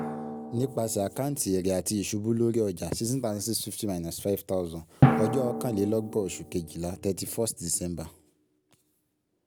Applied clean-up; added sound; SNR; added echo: none; Drum; 3 dB; none.